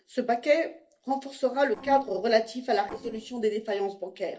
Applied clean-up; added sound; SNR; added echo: neural separator model SepFormer DNS4.